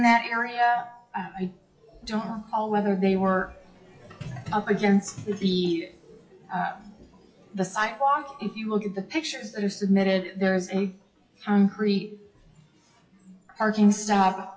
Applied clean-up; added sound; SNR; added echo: classical method WPE with log-MMSE.